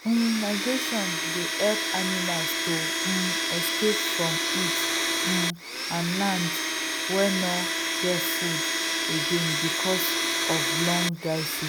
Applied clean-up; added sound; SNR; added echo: none; Domestic sounds, home sounds; -2 dB; none.